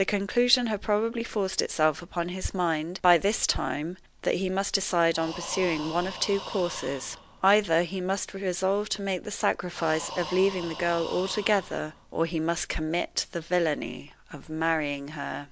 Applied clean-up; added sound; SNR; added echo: none; Breathing; 14 dB; none.